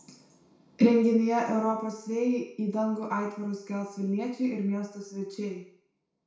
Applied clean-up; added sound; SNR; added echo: none; none; none; reverberation time 0.6 s.